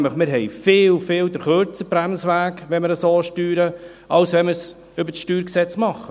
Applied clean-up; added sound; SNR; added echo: none; none; none; none.